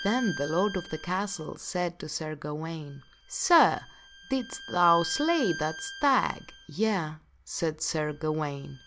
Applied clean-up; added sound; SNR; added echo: none; Bowed string instrument; 15 dB; none.